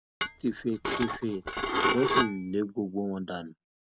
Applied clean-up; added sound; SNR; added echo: none; Dishes, pots, and pans / Glass; -2 dB; none.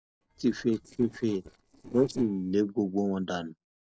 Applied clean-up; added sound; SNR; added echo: neural separator model SepFormer DNS4.